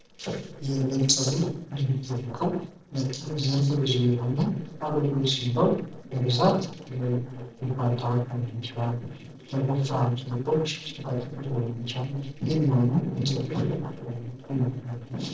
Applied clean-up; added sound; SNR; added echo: neural separator model SepFormer DNS4.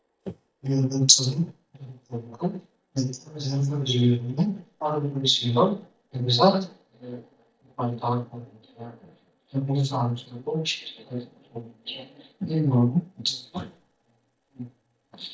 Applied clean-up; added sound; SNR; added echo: neural mask model DeepFilterNet 3.